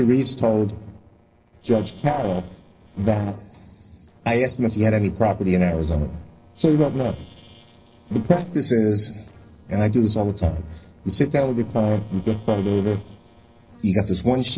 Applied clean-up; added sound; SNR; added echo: neural separator model SepFormer DNS4.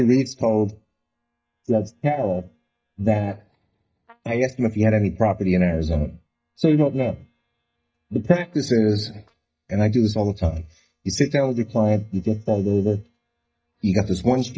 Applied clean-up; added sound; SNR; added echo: neural mask model DeepFilterNet 3.